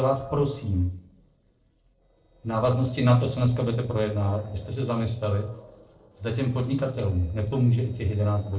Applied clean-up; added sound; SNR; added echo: neural separator model SepFormer DNS4.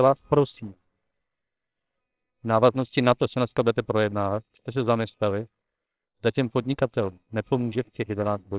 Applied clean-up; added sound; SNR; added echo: neural separator model SepFormer WHAMR!.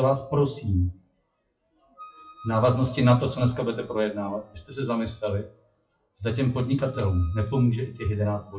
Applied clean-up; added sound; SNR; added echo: classical method WPE with log-MMSE.